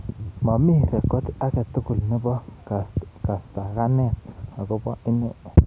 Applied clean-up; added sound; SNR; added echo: none; none; none; none.